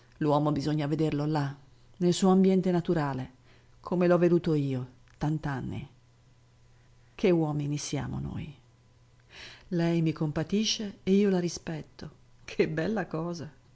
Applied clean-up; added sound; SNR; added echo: none; none; none; none.